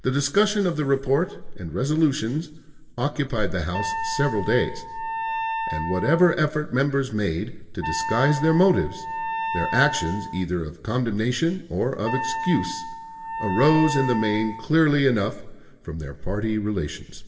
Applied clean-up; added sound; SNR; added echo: none; Wind instrument, woodwind instrument; 6 dB; reverberation time 1.0 s.